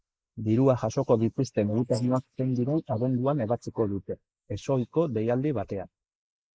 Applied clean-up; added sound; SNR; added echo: neural mask model Resemble Enhance denoiser.